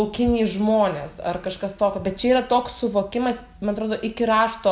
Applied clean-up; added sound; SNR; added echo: none; none; none; none.